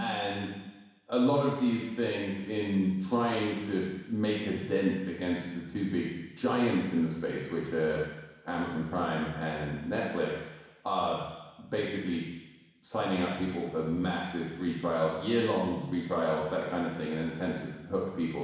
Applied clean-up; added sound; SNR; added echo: none; none; none; reverberation time 1.1 s.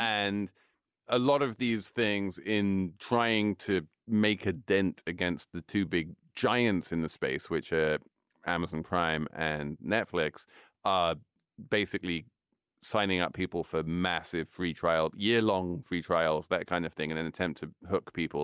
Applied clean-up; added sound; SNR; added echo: none; none; none; none.